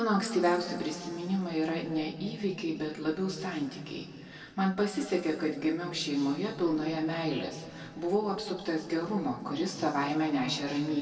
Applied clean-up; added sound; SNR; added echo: none; none; none; reverberation time 2.0 s.